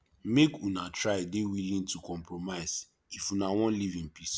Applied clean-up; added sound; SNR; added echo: none; none; none; none.